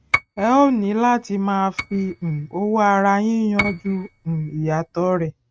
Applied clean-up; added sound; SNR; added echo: neural mask model RNNoise.